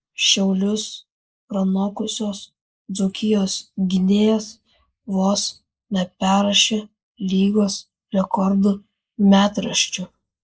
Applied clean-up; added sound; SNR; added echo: neural mask model Resemble Enhance denoiser.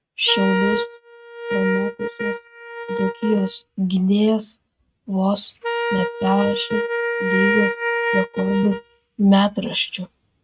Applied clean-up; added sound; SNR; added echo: neural mask model RNNoise.